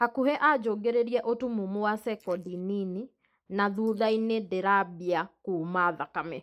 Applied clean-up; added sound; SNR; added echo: neural mask model Resemble Enhance denoiser.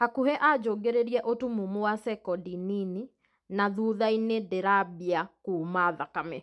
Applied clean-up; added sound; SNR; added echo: none; none; none; none.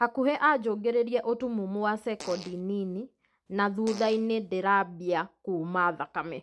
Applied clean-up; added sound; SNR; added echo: none; Fart; 19 dB; none.